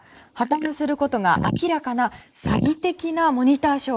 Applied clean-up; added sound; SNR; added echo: neural mask model Resemble Enhance denoiser.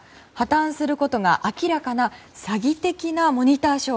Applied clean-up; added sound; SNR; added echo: none; none; none; none.